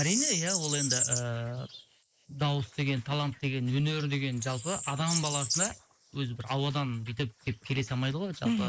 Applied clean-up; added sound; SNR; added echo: neural mask model Resemble Enhance denoiser.